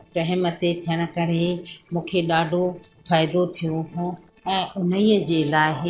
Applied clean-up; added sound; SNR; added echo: neural separator model SepFormer DNS4.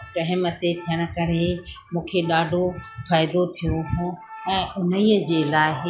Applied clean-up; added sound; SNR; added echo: classical method log-MMSE.